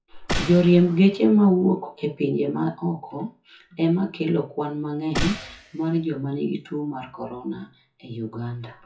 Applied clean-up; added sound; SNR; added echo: classical method WPE with log-MMSE.